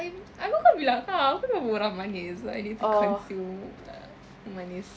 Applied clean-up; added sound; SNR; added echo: none; none; none; none.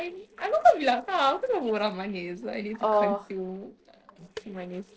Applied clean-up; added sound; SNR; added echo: neural separator model SepFormer DNS4.